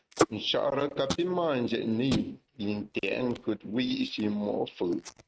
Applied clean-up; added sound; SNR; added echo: neural mask model RNNoise.